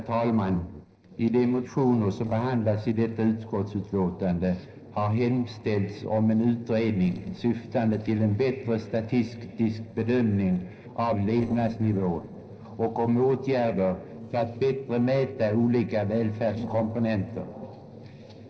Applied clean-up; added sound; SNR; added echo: neural separator model SepFormer DNS4.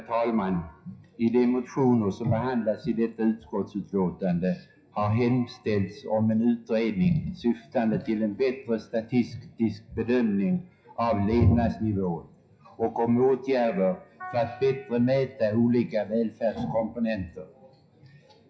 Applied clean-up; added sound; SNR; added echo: classical method WPE with log-MMSE.